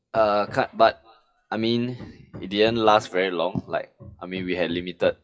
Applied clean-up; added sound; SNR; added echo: classical method WPE with log-MMSE.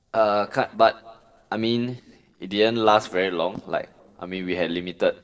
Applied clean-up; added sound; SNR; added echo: neural separator model SepFormer DNS4.